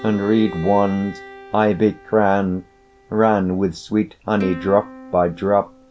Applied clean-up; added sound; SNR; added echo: none; Bowed string instrument + Plucked string instrument; 17 dB; none.